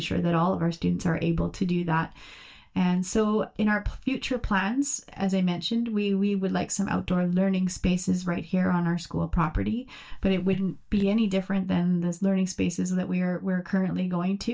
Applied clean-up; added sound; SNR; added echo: neural mask model DeepFilterNet 3.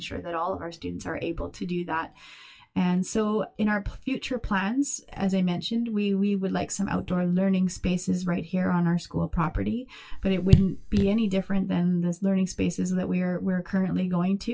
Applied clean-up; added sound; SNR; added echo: classical method WPE with log-MMSE.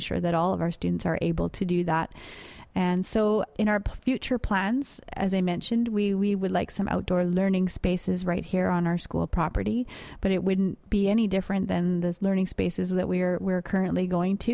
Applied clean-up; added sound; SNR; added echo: none; none; none; none.